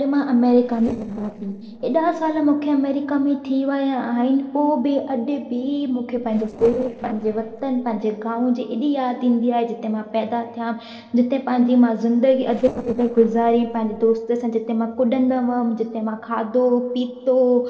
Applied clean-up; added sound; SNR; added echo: neural separator model SepFormer DNS4.